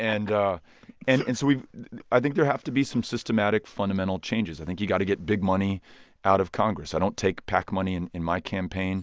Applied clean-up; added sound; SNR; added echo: none; none; none; none.